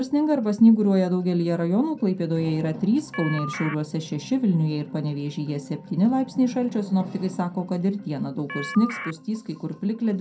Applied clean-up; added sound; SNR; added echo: none; Telephone; 9 dB; reverberation time 0.2 s.